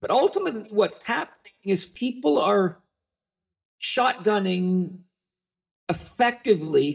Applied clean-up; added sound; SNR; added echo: neural mask model DeepFilterNet 3.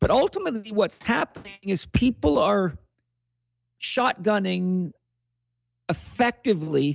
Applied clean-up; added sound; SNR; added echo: none; none; none; none.